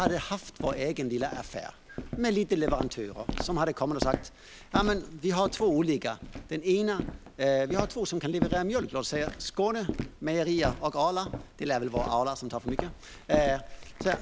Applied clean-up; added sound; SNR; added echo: none; Walk, footsteps; 7 dB; none.